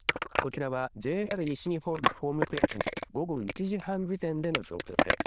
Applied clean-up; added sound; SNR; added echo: neural diffusion model UNIVERSE++.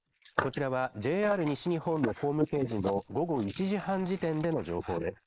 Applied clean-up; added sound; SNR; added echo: neural mask model Resemble Enhance denoiser.